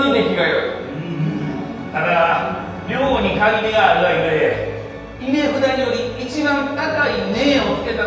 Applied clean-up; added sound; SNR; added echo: none; none; none; reverberation time 1.2 s.